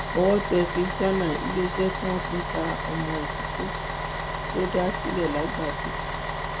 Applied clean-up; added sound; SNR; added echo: none; Bus; 2 dB; none.